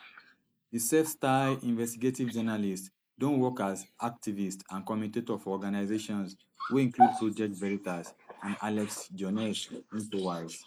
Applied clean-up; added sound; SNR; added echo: neural mask model Resemble Enhance denoiser.